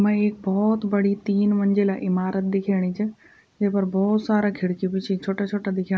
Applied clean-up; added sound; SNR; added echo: none; none; none; none.